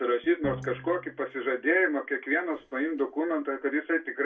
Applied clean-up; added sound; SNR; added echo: none; Drum; 14 dB; reverberation time 0.2 s.